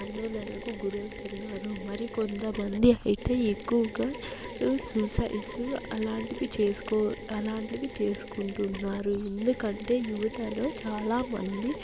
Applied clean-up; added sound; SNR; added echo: none; Mechanisms; 10 dB; none.